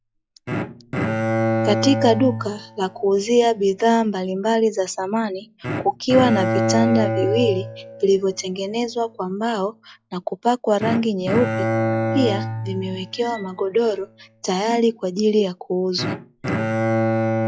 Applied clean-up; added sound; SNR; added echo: classical method log-MMSE.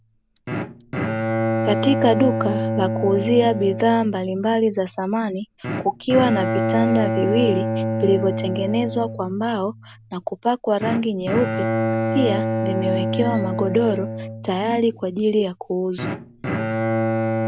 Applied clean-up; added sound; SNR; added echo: none; Bowed string instrument; 2 dB; none.